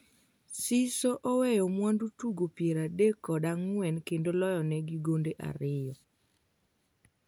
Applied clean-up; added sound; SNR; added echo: none; none; none; none.